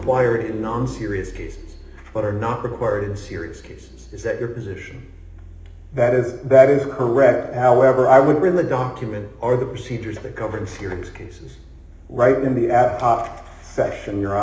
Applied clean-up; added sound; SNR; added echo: none; Vehicle; 19 dB; reverberation time 1.0 s.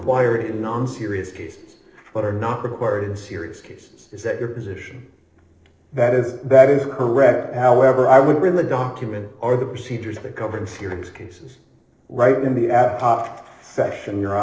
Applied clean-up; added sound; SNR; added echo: neural separator model SepFormer DNS4.